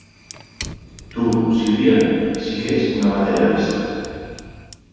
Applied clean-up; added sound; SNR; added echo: none; Fire; 17 dB; reverberation time 2.1 s.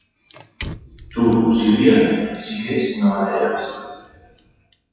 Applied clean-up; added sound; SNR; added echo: classical method WPE with log-MMSE.